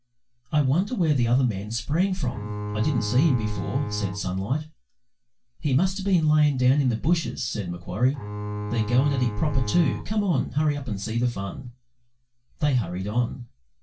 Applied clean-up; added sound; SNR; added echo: none; Bowed string instrument; 6 dB; reverberation time 0.2 s.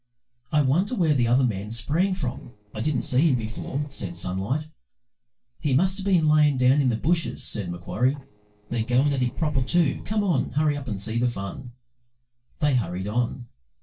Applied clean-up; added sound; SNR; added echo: neural separator model SepFormer DNS4.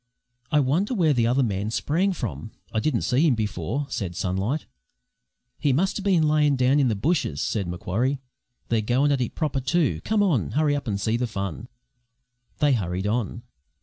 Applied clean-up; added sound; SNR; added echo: none; none; none; none.